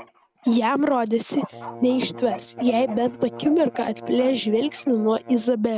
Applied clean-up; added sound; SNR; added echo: neural mask model RNNoise.